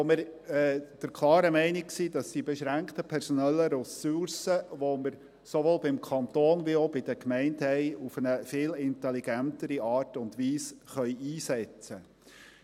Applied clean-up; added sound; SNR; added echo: none; none; none; none.